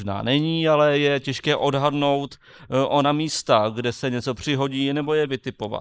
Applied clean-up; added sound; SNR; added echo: neural mask model Resemble Enhance denoiser.